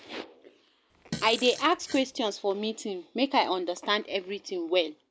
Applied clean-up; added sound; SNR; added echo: none; Fart; 12 dB; none.